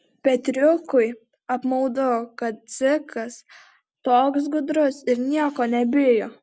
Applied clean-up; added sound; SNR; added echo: none; none; none; none.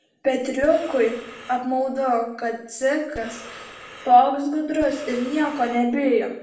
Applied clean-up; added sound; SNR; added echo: none; Breathing; 19 dB; reverberation time 0.6 s.